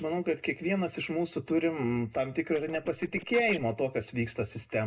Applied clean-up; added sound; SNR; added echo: neural separator model SepFormer DNS4.